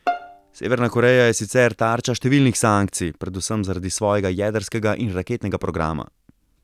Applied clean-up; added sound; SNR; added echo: none; Bowed string instrument; 11 dB; none.